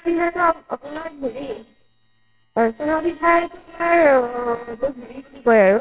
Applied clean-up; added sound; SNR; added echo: neural separator model SepFormer WHAMR!.